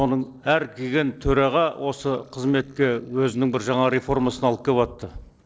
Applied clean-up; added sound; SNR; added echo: neural separator model SepFormer DNS4.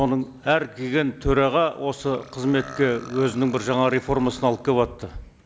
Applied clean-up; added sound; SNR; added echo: none; Burping, eructation; 20 dB; none.